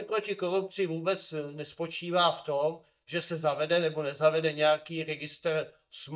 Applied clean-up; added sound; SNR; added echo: neural mask model DeepFilterNet 3.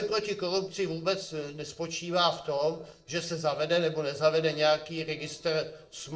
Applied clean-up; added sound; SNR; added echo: neural separator model SepFormer DNS4.